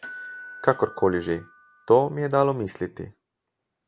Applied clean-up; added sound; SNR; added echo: none; Door / Bell; 20 dB; none.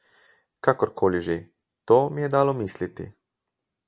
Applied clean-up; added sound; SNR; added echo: none; none; none; none.